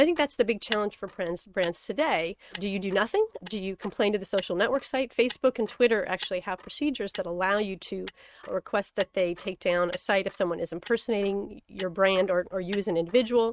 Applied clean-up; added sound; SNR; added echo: neural mask model RNNoise.